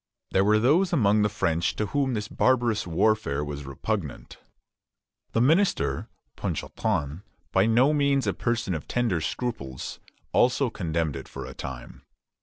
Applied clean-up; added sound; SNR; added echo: none; none; none; none.